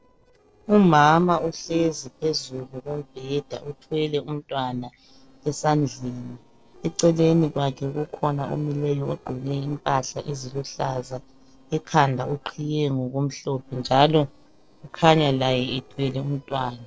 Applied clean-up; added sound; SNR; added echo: neural separator model SepFormer DNS4.